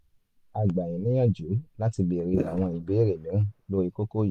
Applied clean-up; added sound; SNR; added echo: neural mask model Resemble Enhance denoiser.